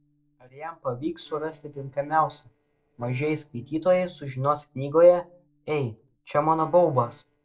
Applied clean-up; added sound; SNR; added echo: neural separator model SepFormer DNS4.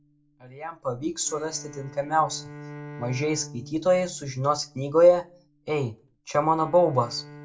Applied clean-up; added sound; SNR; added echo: none; Bowed string instrument; 19 dB; reverberation time 0.2 s.